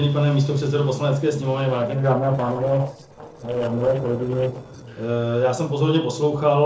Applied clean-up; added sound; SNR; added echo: neural separator model SepFormer DNS4.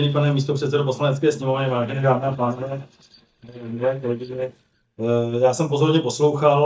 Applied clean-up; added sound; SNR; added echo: neural mask model DeepFilterNet 3.